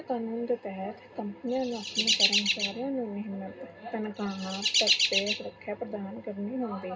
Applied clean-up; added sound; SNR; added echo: none; Chirp, tweet; -4 dB; reverberation time 0.2 s.